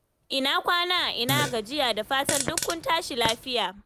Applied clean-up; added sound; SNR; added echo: none; Fart; 6 dB; none.